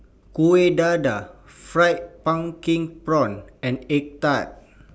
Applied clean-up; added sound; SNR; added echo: none; none; none; none.